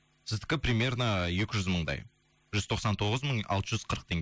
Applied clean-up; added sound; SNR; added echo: none; none; none; none.